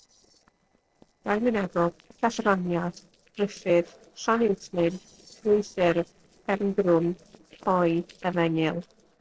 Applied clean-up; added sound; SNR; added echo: neural separator model SepFormer DNS4.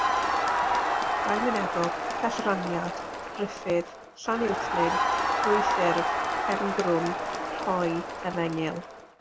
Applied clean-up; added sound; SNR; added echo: none; Crowd; -2 dB; none.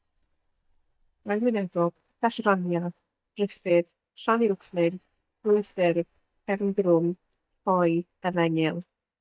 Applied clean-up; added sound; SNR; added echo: neural mask model DeepFilterNet 3.